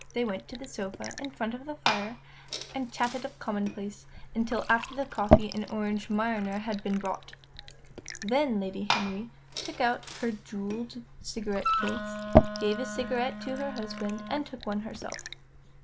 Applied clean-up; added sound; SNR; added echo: none; Wind instrument, woodwind instrument + Fill (with liquid) / Glass; 0 dB; none.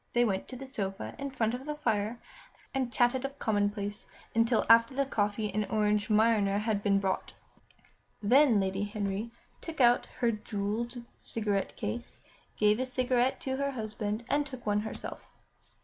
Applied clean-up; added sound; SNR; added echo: none; none; none; none.